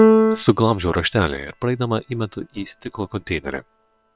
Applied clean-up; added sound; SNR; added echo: neural separator model SepFormer WHAM!.